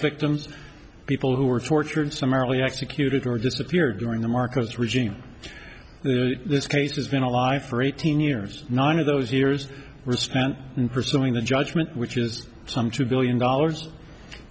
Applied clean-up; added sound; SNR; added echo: none; none; none; none.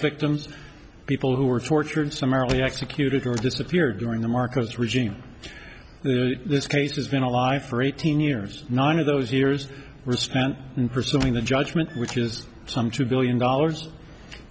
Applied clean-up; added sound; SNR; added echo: none; Squeak; 15 dB; none.